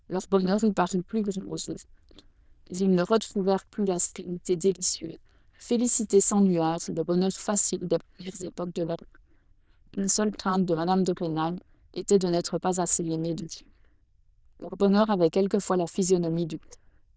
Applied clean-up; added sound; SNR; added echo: neural diffusion model UNIVERSE++.